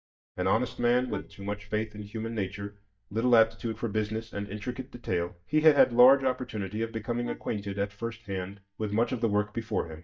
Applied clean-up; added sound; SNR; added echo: neural mask model DeepFilterNet 3.